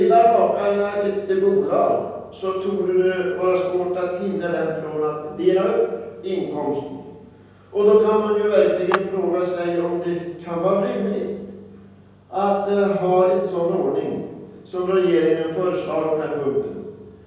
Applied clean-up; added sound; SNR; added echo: none; Clapping; 11 dB; reverberation time 1.3 s.